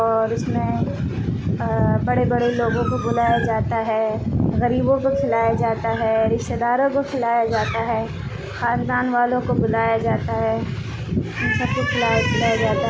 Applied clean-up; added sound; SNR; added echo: none; none; none; none.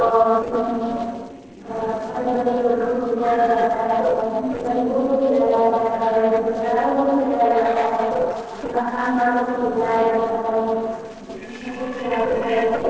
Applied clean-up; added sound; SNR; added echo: neural separator model SepFormer DNS4.